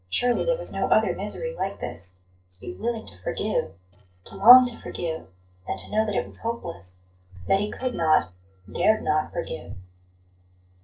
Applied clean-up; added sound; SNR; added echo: neural separator model SepFormer DNS4.